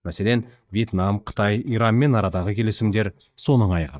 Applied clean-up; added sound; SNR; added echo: neural mask model DeepFilterNet 3.